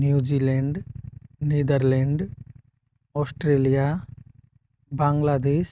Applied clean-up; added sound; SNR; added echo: neural mask model RNNoise.